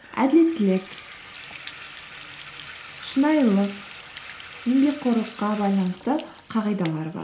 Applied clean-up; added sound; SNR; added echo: none; Bathtub (filling or washing) / Water tap, faucet; 16 dB; none.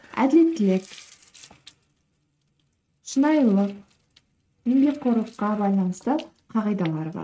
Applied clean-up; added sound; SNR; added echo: neural mask model RNNoise.